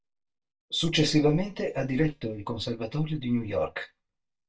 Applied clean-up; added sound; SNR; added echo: neural mask model DeepFilterNet 3.